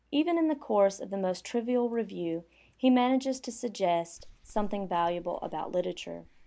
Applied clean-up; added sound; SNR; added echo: none; Clock; 18 dB; none.